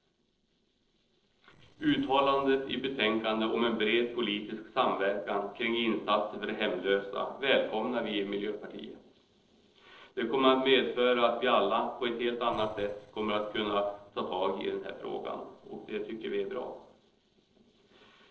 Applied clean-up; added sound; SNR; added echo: neural separator model SepFormer DNS4.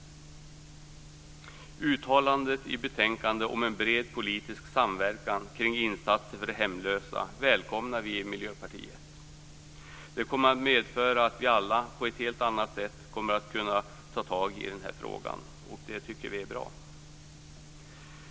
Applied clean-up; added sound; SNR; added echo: none; none; none; none.